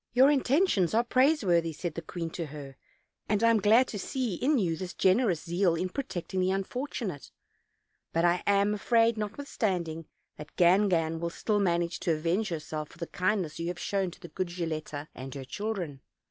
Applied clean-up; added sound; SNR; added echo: none; none; none; none.